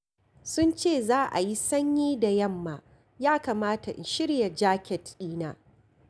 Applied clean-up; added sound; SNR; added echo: none; none; none; none.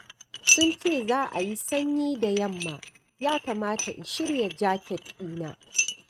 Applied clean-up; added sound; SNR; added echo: neural mask model RNNoise.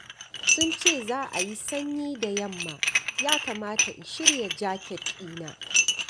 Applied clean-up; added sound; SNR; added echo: none; Dishes, pots, and pans; -5 dB; none.